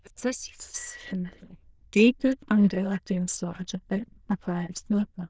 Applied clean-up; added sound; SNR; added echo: neural diffusion model UNIVERSE++.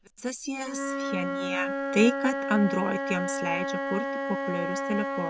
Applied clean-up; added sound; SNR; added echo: none; Wind instrument, woodwind instrument; 2 dB; none.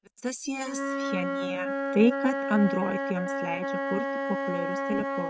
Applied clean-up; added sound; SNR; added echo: neural mask model RNNoise.